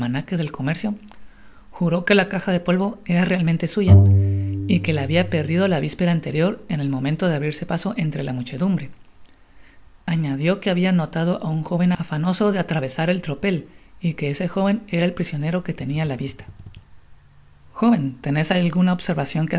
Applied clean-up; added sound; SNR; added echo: none; Bowed string instrument; -2 dB; none.